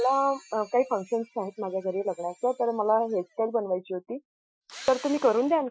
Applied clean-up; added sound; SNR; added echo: classical method Wiener filter.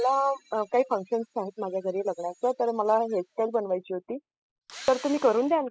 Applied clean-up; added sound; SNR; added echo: classical method spectral subtraction.